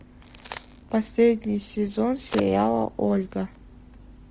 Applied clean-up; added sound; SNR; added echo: none; Crack; 17 dB; none.